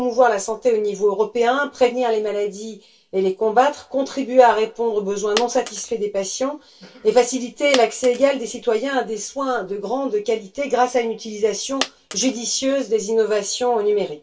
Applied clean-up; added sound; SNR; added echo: none; Coin (dropping); 14 dB; reverberation time 0.2 s.